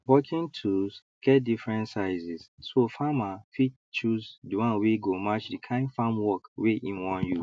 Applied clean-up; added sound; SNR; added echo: none; none; none; none.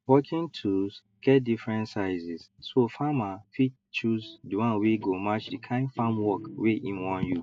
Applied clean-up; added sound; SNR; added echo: neural mask model RNNoise.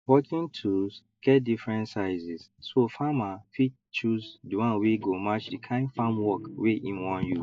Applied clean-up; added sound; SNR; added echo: neural mask model DeepFilterNet 3.